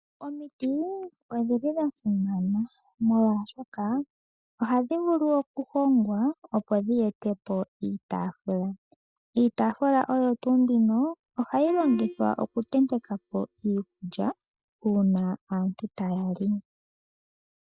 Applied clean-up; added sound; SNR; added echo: neural mask model DeepFilterNet 3.